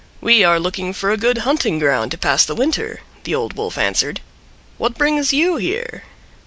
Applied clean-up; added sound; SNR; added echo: none; none; none; none.